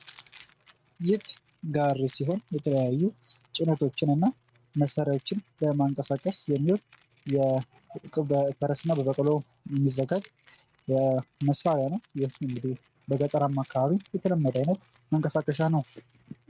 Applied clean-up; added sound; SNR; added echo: neural mask model RNNoise.